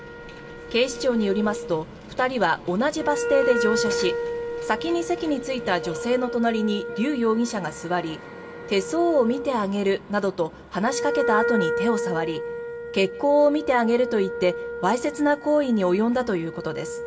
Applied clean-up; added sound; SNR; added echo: none; Wind instrument, woodwind instrument; 6 dB; reverberation time 0.2 s.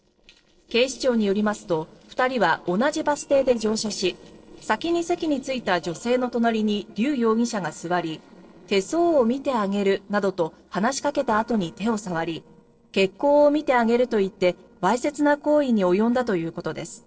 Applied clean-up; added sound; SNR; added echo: neural separator model SepFormer DNS4.